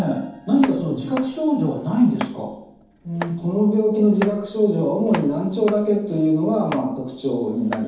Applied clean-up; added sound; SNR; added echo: none; Domestic sounds, home sounds; 16 dB; reverberation time 0.9 s.